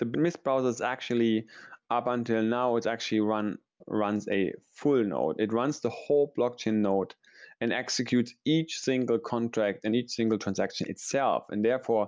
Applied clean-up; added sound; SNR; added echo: none; none; none; none.